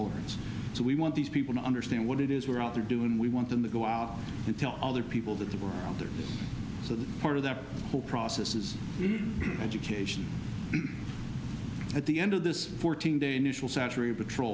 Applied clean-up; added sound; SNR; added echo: none; none; none; none.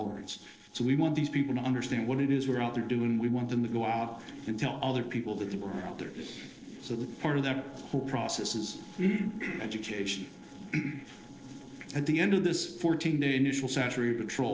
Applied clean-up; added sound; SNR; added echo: neural separator model SepFormer DNS4.